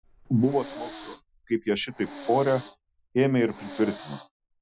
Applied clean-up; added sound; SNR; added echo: classical method Wiener filter.